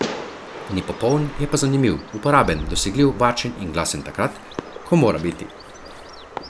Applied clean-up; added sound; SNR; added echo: none; Fireworks + Bird; 14 dB; none.